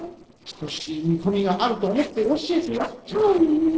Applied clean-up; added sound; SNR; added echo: neural separator model SepFormer DNS4.